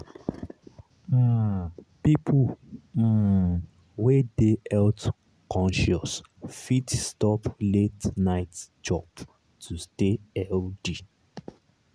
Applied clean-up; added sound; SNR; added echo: none; none; none; none.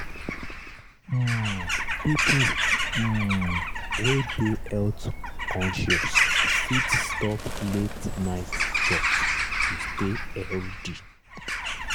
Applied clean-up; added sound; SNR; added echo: none; Bird vocalization, bird call, bird song / Crow; -2 dB; none.